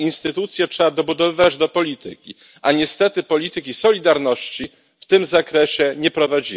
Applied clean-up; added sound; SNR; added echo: none; none; none; none.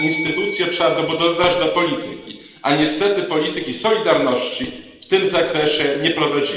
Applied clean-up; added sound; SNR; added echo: none; Bell; 15 dB; reverberation time 1.1 s.